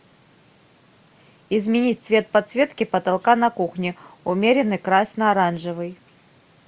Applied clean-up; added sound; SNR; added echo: none; none; none; none.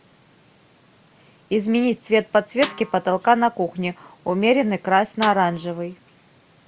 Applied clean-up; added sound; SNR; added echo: none; Snare drum; 13 dB; none.